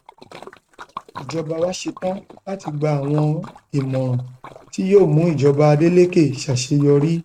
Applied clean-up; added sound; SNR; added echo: neural mask model RNNoise.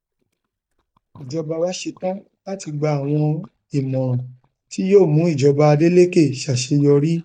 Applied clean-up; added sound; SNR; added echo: neural mask model DeepFilterNet 3.